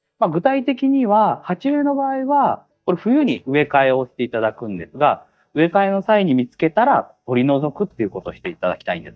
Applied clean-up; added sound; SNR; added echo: neural mask model DeepFilterNet 3.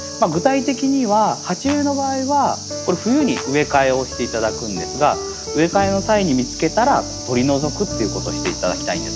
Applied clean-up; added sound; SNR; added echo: none; Clapping; 18 dB; none.